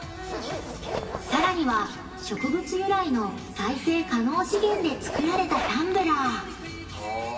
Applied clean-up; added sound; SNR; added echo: none; Zipper (clothing); 8 dB; reverberation time 2.2 s.